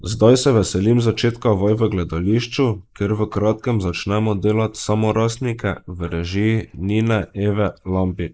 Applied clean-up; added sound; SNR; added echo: neural mask model Resemble Enhance denoiser.